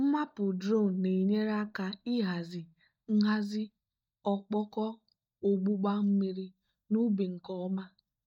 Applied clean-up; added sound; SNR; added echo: neural mask model DeepFilterNet 3.